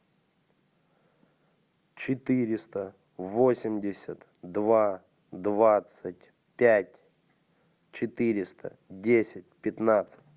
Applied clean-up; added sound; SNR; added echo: none; none; none; none.